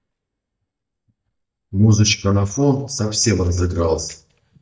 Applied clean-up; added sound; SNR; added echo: neural mask model DeepFilterNet 3.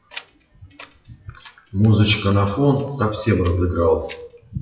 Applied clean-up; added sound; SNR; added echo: classical method WPE with log-MMSE.